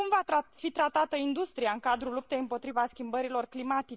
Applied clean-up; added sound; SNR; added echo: neural mask model Resemble Enhance denoiser.